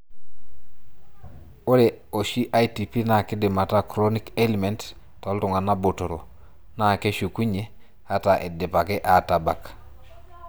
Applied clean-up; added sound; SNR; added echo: none; none; none; none.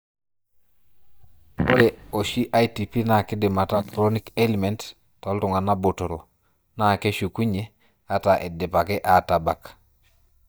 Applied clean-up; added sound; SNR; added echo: neural mask model DeepFilterNet 3.